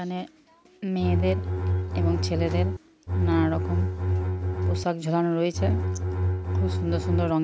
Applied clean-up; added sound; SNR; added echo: none; Bowed string instrument; -4 dB; none.